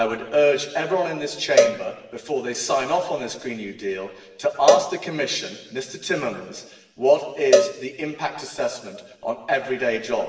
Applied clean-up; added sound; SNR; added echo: none; Cowbell; 0 dB; reverberation time 1.1 s.